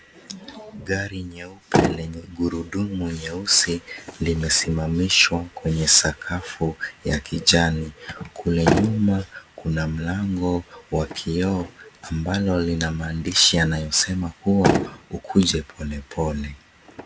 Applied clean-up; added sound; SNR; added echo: none; Motor vehicle (road); 8 dB; none.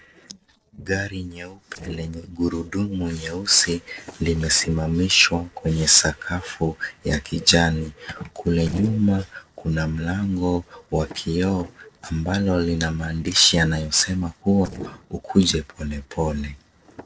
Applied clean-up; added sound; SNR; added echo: neural separator model SepFormer DNS4.